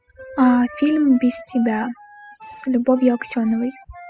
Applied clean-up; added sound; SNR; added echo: classical method spectral subtraction.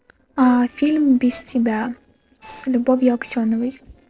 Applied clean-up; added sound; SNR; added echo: neural separator model SepFormer DNS4.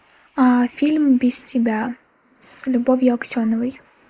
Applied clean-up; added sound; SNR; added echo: neural mask model Resemble Enhance denoiser.